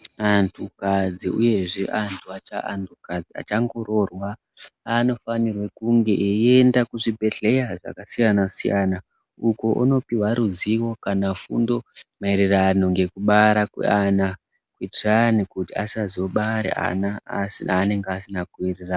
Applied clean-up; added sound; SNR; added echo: none; none; none; none.